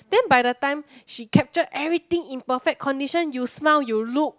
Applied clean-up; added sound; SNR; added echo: none; none; none; none.